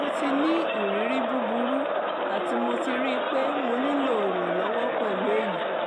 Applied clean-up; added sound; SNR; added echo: none; Crowd; -3 dB; none.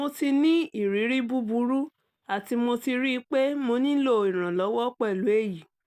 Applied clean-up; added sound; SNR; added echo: none; none; none; none.